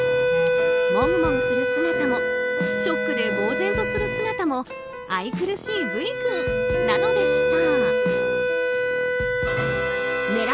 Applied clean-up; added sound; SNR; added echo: none; Wind instrument, woodwind instrument; -5 dB; none.